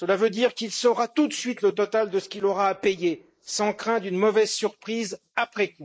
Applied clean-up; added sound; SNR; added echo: neural mask model Resemble Enhance denoiser.